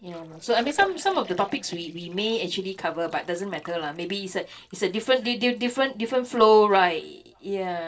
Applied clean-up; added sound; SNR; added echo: neural separator model SepFormer DNS4.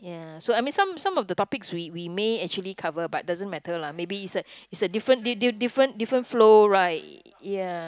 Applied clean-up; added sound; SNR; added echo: none; none; none; none.